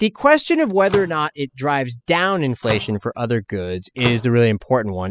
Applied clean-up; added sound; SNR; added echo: classical method spectral subtraction.